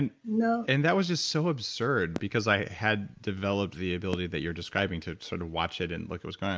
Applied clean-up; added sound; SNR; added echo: none; Fireworks; 16 dB; none.